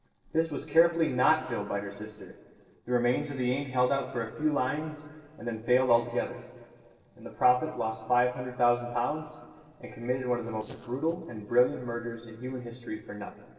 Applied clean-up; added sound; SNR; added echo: neural separator model SepFormer DNS4.